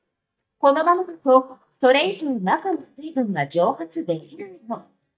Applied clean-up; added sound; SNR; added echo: neural mask model DeepFilterNet 3.